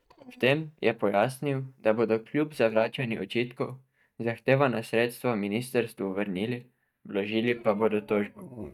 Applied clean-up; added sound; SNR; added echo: neural mask model DeepFilterNet 3.